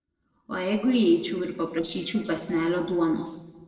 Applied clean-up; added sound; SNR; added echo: neural separator model SepFormer DNS4.